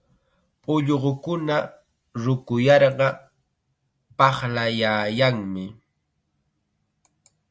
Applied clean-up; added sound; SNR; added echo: none; none; none; none.